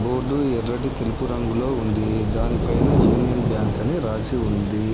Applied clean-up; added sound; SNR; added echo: none; Thunder / Rain; 0 dB; none.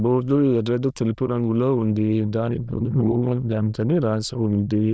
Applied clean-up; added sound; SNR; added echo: neural diffusion model UNIVERSE++.